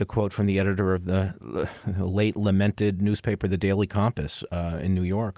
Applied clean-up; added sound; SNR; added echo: none; none; none; none.